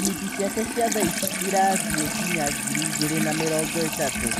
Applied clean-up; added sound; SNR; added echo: none; Sink (filling or washing) / Water tap, faucet; 0 dB; none.